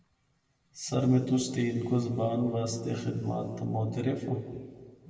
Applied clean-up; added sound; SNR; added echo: none; Telephone; 19 dB; reverberation time 2.0 s.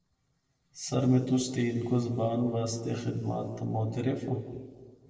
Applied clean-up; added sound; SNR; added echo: neural separator model SepFormer DNS4.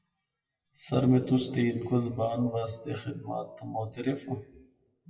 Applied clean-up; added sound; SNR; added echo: classical method WPE with log-MMSE.